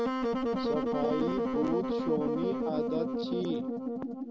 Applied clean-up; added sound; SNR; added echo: none; Wind instrument, woodwind instrument; -4 dB; none.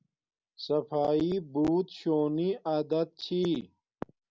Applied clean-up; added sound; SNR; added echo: none; none; none; none.